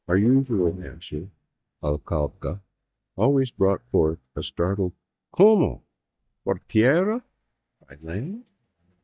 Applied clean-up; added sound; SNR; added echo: neural mask model DeepFilterNet 3.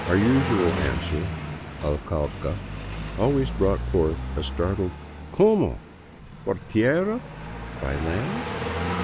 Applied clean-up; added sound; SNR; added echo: none; Car passing by; 6 dB; none.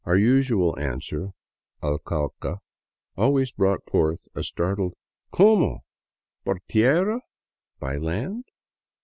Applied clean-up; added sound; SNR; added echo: none; none; none; none.